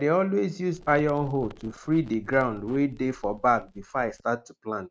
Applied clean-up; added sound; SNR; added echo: neural mask model RNNoise.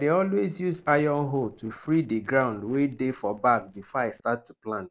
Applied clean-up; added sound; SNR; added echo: neural separator model SepFormer DNS4.